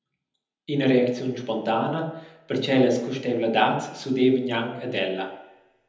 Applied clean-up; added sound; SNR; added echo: none; none; none; reverberation time 0.9 s.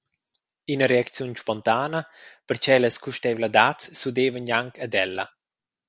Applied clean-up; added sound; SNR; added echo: none; none; none; none.